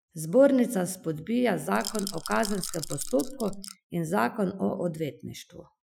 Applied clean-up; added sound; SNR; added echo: classical method Wiener filter.